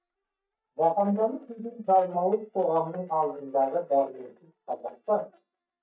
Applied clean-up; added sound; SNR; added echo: neural mask model DeepFilterNet 3.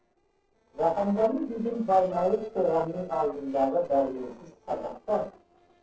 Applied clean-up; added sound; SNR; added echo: neural separator model SepFormer DNS4.